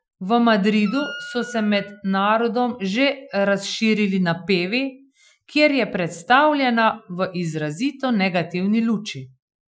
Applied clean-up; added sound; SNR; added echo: classical method Wiener filter.